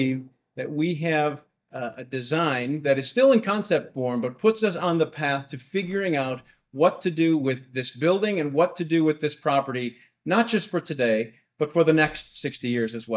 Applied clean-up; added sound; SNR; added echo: neural mask model DeepFilterNet 3.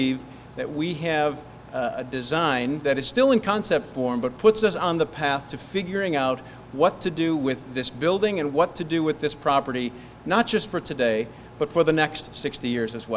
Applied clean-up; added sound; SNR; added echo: none; none; none; none.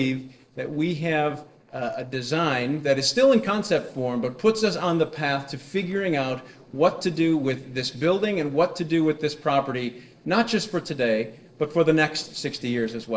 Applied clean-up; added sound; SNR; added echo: neural separator model SepFormer DNS4.